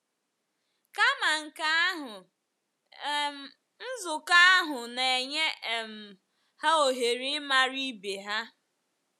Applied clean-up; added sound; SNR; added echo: none; none; none; none.